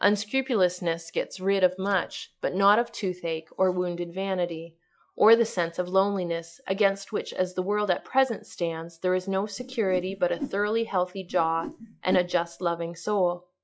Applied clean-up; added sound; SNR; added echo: classical method log-MMSE.